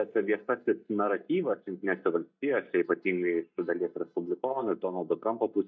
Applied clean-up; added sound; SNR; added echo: neural mask model DeepFilterNet 3.